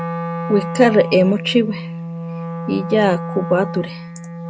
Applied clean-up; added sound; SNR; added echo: none; Wind instrument, woodwind instrument; 8 dB; none.